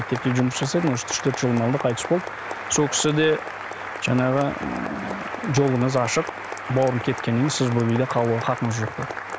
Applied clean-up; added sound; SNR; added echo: none; Applause; 9 dB; none.